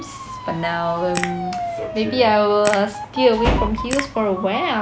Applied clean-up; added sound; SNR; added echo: none; Motor vehicle (road) / Siren + Crack / Crackle; 9 dB; none.